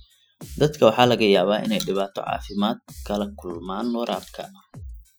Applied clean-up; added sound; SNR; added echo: classical method Wiener filter.